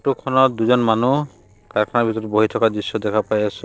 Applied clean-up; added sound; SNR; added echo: neural separator model SepFormer DNS4.